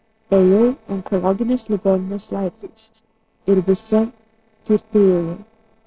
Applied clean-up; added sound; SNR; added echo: neural separator model SepFormer DNS4.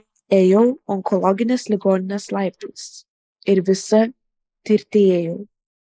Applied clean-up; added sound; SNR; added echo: neural mask model Resemble Enhance denoiser.